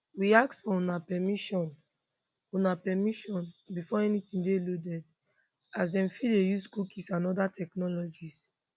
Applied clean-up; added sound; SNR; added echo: none; none; none; none.